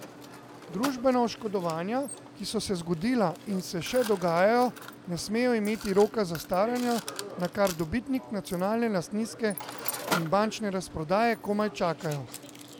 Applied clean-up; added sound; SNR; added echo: none; Mechanisms; 12 dB; none.